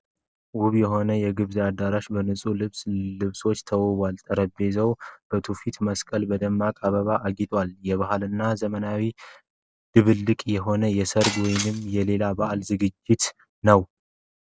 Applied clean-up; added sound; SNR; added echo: none; Shatter; 9 dB; none.